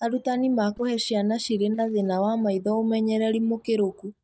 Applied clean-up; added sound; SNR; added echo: neural mask model DeepFilterNet 3.